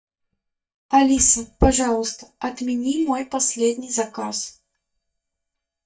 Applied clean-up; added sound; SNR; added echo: neural mask model DeepFilterNet 3.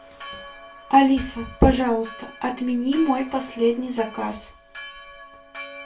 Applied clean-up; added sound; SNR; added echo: none; Church bell; 19 dB; reverberation time 0.3 s.